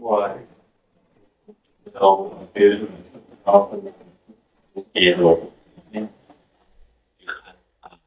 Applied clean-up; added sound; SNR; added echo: neural mask model DeepFilterNet 3.